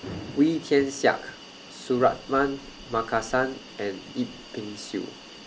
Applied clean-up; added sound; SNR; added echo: none; Hiss + Thunder / Rain; 16 dB; none.